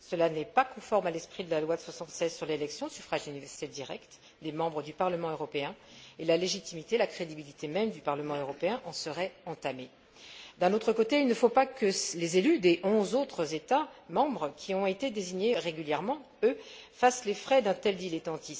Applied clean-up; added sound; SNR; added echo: none; none; none; none.